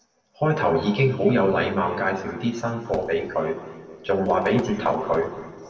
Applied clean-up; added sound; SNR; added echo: none; none; none; reverberation time 2.0 s.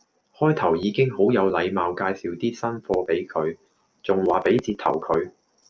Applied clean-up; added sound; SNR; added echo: none; none; none; none.